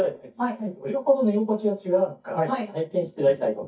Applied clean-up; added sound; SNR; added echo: neural mask model DeepFilterNet 3.